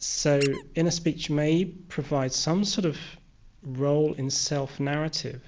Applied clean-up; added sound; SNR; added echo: none; Squeak; 15 dB; none.